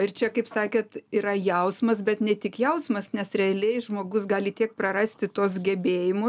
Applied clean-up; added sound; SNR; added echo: none; none; none; none.